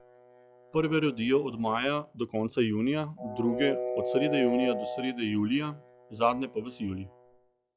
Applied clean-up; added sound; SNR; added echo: classical method log-MMSE.